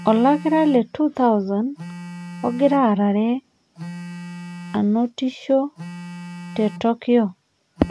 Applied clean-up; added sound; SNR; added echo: none; Telephone; 15 dB; none.